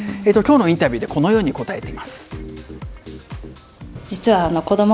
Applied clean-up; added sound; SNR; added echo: none; none; none; none.